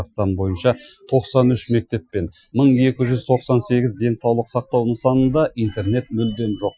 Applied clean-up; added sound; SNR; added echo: classical method Wiener filter.